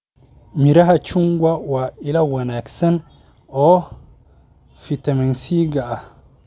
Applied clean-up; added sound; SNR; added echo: none; none; none; none.